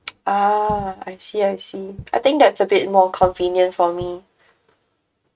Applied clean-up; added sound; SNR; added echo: neural mask model RNNoise.